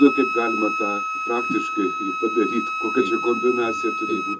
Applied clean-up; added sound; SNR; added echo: none; Wind instrument, woodwind instrument; 3 dB; reverberation time 0.2 s.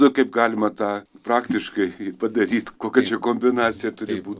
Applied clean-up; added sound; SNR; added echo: none; none; none; none.